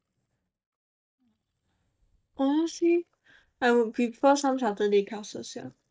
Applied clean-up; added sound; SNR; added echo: neural mask model DeepFilterNet 3.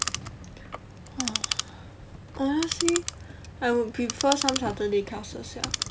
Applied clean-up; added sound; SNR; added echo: none; Clock; 4 dB; none.